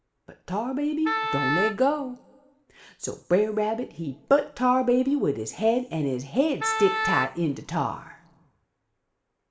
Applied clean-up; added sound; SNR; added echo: none; Wind instrument, woodwind instrument; 2 dB; reverberation time 1.8 s.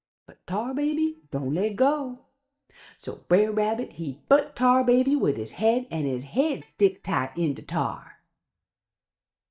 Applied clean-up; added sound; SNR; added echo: neural mask model DeepFilterNet 3.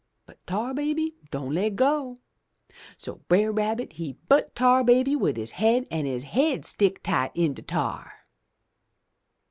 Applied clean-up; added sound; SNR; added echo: none; none; none; none.